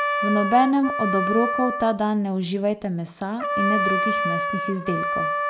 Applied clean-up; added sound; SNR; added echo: none; Trumpet; 2 dB; none.